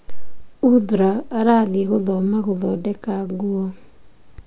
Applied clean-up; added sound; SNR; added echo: none; none; none; none.